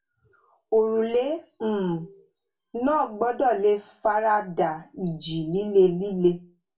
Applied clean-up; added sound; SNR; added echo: none; none; none; reverberation time 0.2 s.